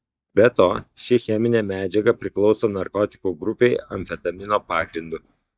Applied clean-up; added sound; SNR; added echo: neural mask model DeepFilterNet 3.